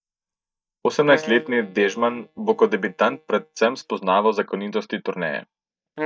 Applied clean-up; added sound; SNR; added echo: neural mask model DeepFilterNet 3.